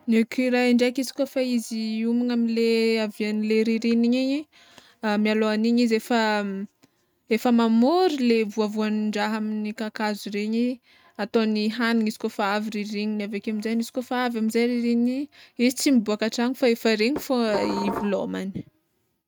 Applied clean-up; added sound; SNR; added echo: neural mask model RNNoise.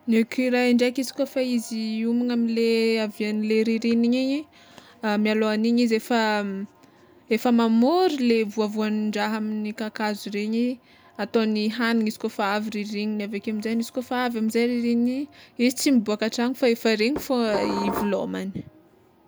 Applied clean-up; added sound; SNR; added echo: none; Dishes, pots, and pans; 7 dB; none.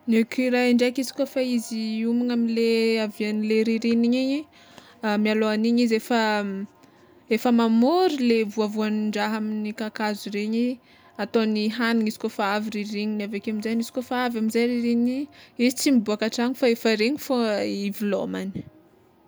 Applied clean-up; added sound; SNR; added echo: none; none; none; none.